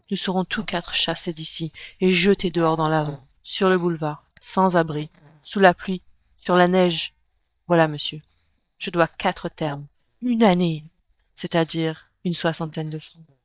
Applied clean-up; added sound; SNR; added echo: neural mask model DeepFilterNet 3.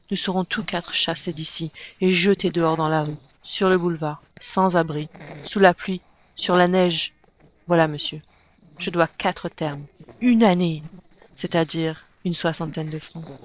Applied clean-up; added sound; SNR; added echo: neural separator model SepFormer DNS4.